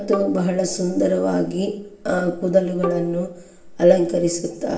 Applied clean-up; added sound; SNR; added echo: none; Bowed string instrument; 14 dB; reverberation time 0.7 s.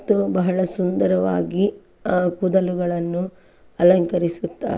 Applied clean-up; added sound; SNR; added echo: none; none; none; none.